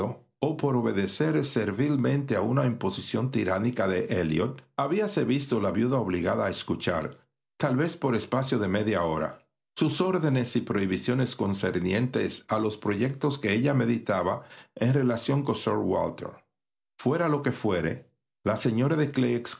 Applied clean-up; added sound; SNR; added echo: none; none; none; none.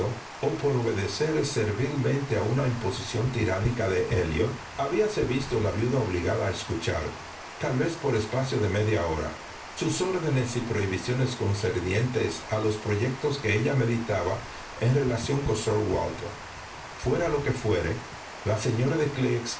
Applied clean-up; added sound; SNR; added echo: none; Water; 12 dB; reverberation time 0.3 s.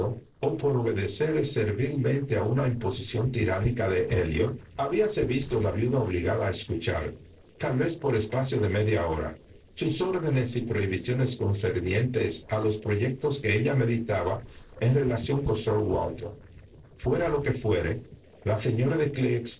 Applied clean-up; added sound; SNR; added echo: neural separator model SepFormer DNS4.